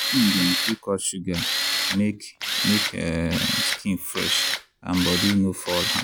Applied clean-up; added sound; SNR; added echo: none; Tools; 1 dB; none.